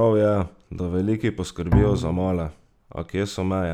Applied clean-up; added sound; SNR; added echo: none; Bowed string instrument; 2 dB; none.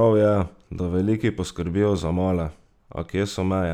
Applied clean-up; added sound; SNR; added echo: none; none; none; none.